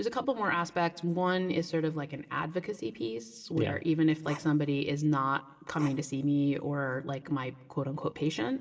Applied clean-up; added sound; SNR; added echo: none; Bark; 17 dB; reverberation time 1.1 s.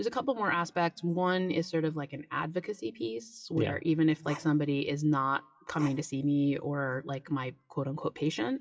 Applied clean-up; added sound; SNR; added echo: classical method WPE with log-MMSE.